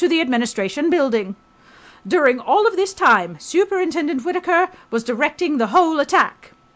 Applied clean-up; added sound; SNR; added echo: none; none; none; none.